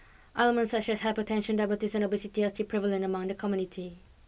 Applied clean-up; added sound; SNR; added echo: none; none; none; none.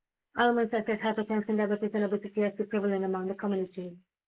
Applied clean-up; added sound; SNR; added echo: neural mask model Resemble Enhance denoiser.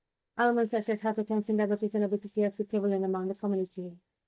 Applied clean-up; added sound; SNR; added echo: neural mask model DeepFilterNet 3.